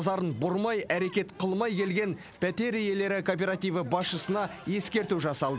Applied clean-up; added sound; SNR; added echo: none; none; none; none.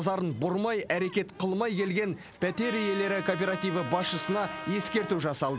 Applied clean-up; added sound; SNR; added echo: none; Trumpet; 10 dB; none.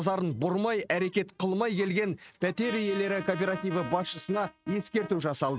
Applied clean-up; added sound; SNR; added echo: neural mask model RNNoise.